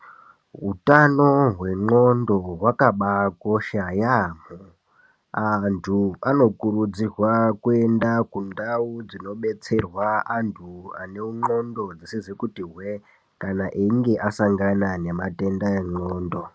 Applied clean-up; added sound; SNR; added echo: none; none; none; none.